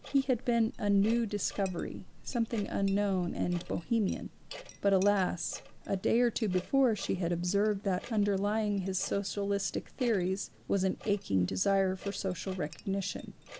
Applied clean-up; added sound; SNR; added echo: none; Clock + Chink, clink; 17 dB; none.